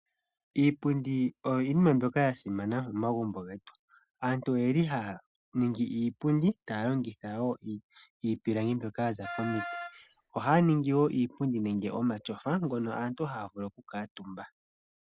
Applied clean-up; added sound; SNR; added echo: none; Wind instrument, woodwind instrument; 10 dB; none.